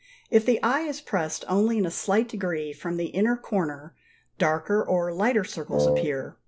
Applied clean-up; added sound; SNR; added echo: none; Wind instrument, woodwind instrument; -1 dB; none.